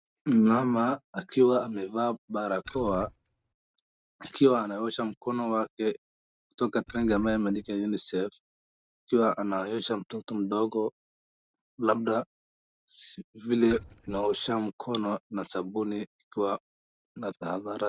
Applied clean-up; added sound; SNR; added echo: neural mask model RNNoise.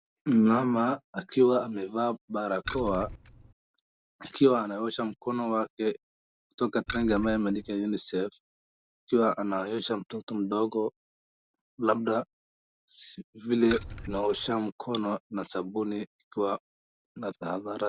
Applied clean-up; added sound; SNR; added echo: none; Keys jangling; 6 dB; none.